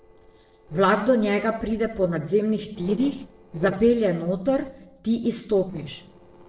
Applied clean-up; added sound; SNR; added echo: neural separator model SepFormer DNS4.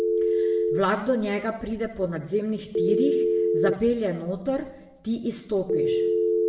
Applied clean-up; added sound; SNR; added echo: none; Telephone; -2 dB; reverberation time 0.8 s.